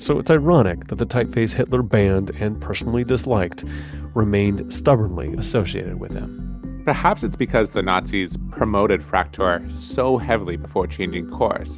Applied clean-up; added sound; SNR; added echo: none; none; none; none.